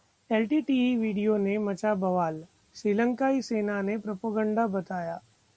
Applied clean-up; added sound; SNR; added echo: none; none; none; none.